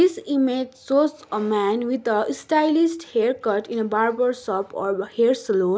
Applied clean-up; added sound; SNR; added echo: none; none; none; none.